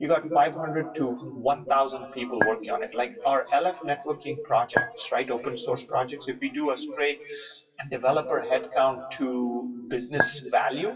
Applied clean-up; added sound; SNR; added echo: classical method WPE with log-MMSE.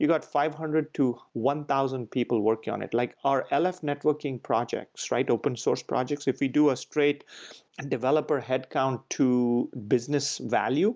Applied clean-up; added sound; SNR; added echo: none; none; none; none.